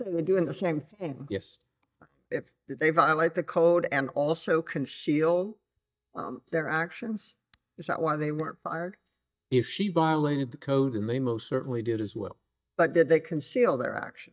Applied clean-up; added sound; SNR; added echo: neural mask model DeepFilterNet 3.